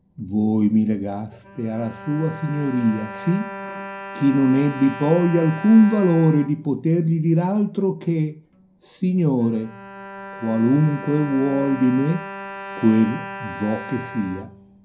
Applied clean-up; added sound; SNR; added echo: none; Bowed string instrument; 15 dB; reverberation time 0.3 s.